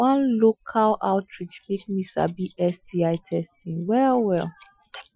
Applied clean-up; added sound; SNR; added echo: classical method Wiener filter.